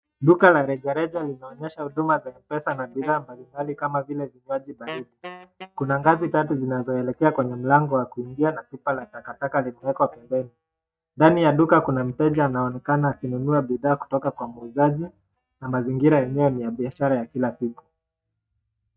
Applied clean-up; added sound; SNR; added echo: neural mask model DeepFilterNet 3.